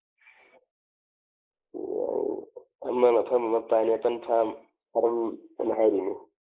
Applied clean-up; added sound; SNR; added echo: neural mask model Resemble Enhance denoiser.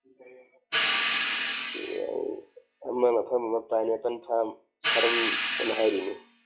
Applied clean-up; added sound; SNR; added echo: classical method log-MMSE.